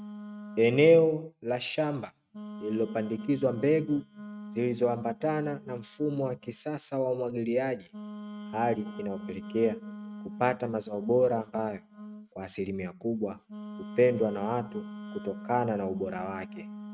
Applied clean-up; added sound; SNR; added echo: neural mask model RNNoise.